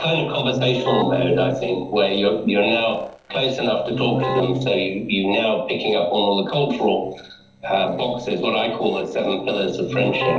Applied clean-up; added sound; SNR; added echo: neural separator model SepFormer DNS4.